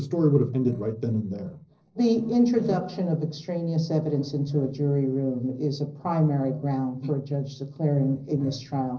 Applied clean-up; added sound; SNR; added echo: neural separator model SepFormer DNS4.